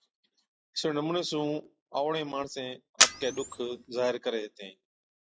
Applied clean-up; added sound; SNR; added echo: classical method log-MMSE.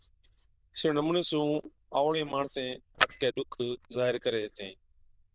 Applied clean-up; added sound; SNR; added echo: neural diffusion model UNIVERSE++.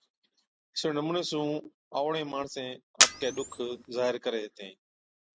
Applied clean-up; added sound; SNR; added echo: none; Camera; -4 dB; none.